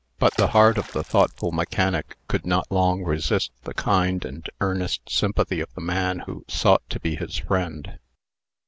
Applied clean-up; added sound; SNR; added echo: none; Water / Splash, splatter; 15 dB; none.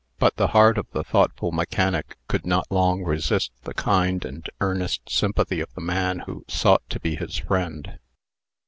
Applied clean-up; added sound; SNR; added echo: none; none; none; none.